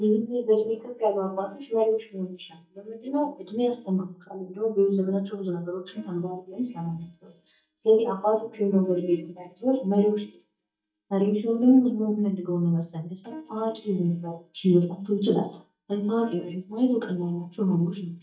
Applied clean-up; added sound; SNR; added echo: neural mask model DeepFilterNet 3.